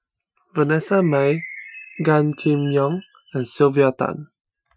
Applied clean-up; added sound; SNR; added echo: classical method Wiener filter.